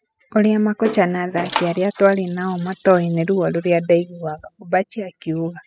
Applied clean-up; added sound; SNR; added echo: classical method spectral subtraction.